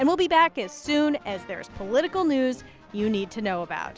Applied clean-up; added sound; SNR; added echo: none; none; none; none.